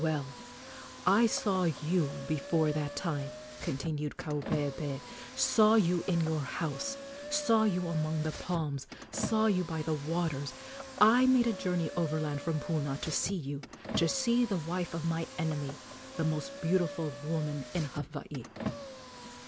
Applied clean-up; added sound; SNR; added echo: none; Car; 12 dB; none.